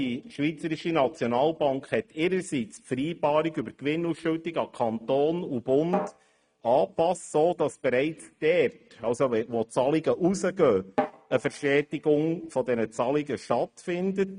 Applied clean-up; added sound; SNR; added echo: neural mask model RNNoise.